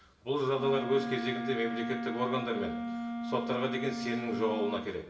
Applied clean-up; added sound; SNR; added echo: none; Wind instrument, woodwind instrument; 4 dB; reverberation time 0.9 s.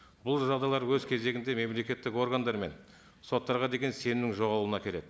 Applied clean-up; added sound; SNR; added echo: none; none; none; none.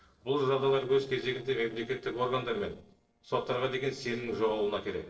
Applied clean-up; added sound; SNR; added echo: neural separator model SepFormer DNS4.